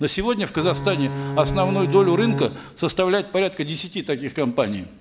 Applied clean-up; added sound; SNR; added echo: none; Bowed string instrument; 7 dB; none.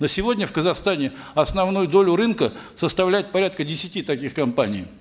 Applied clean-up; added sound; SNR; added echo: none; none; none; none.